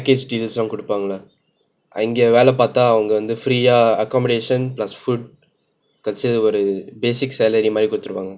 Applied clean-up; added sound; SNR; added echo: none; none; none; none.